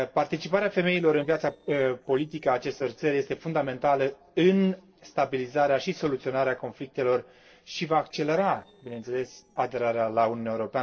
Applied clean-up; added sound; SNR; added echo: neural separator model SepFormer DNS4.